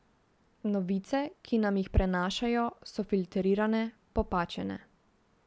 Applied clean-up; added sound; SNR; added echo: none; none; none; none.